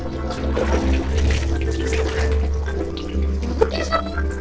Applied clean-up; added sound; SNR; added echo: neural separator model SepFormer DNS4.